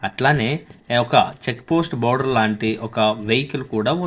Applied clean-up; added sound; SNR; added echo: neural separator model SepFormer DNS4.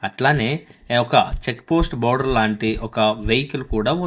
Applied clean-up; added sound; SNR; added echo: neural mask model DeepFilterNet 3.